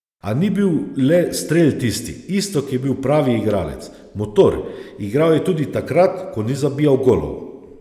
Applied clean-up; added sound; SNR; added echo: none; none; none; none.